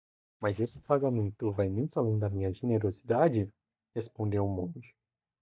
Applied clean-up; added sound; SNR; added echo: neural mask model DeepFilterNet 3.